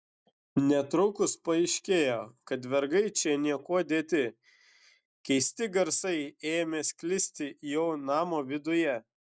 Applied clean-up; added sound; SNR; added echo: none; none; none; none.